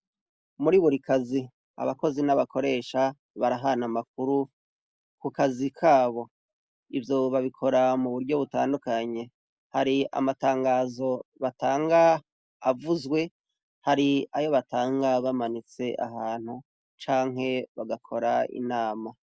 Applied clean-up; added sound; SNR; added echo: none; none; none; none.